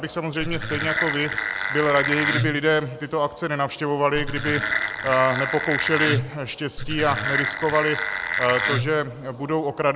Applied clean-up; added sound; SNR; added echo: none; Wood; 2 dB; none.